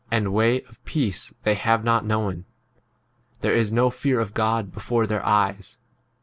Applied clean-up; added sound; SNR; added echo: none; none; none; none.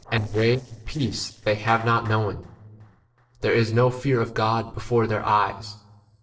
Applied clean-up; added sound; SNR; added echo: neural separator model SepFormer DNS4.